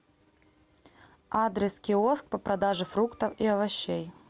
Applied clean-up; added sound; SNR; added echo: none; none; none; none.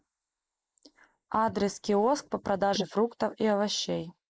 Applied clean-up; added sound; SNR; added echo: neural mask model Resemble Enhance denoiser.